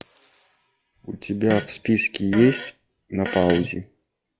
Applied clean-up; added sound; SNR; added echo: classical method log-MMSE.